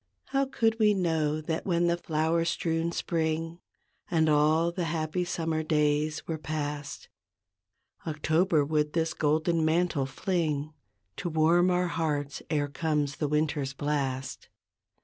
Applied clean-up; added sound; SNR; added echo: none; none; none; none.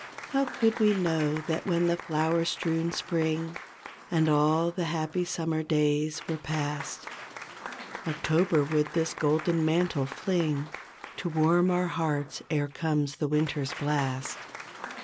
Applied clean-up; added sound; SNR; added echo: none; Applause / Crowd; 14 dB; none.